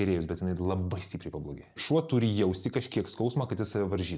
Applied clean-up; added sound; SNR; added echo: neural mask model Resemble Enhance denoiser.